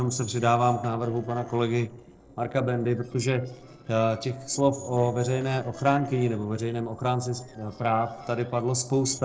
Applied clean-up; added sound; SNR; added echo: neural separator model SepFormer DNS4.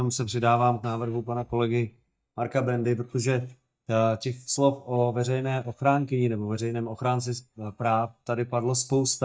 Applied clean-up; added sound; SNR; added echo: neural mask model DeepFilterNet 3.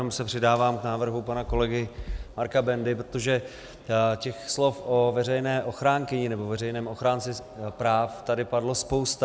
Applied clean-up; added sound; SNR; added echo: none; none; none; none.